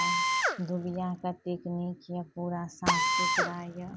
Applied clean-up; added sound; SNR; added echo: none; Drill; -4 dB; none.